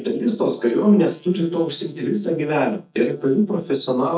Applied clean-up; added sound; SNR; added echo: neural mask model DeepFilterNet 3.